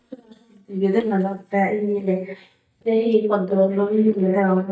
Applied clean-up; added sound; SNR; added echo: neural mask model DeepFilterNet 3.